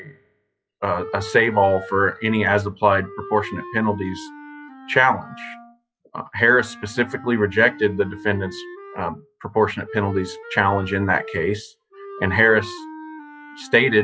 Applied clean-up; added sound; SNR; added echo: classical method log-MMSE.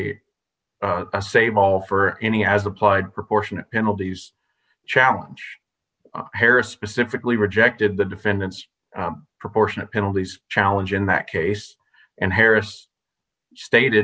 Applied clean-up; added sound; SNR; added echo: none; none; none; none.